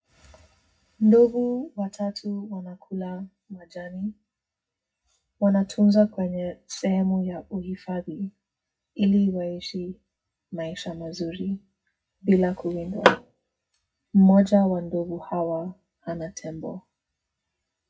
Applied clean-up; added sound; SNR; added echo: classical method WPE with log-MMSE.